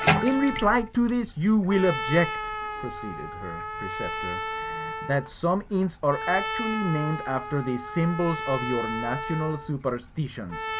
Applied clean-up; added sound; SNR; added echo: none; Bathtub (filling or washing) + Trumpet; 5 dB; none.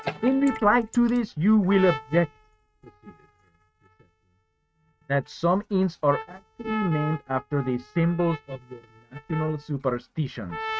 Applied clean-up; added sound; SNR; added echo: neural mask model RNNoise.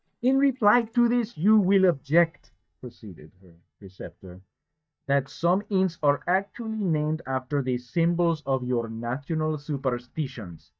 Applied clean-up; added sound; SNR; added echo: neural mask model DeepFilterNet 3.